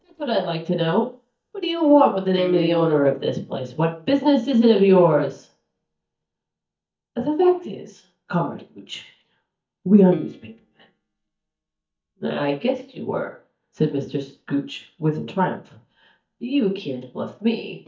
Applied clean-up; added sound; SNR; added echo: neural mask model DeepFilterNet 3.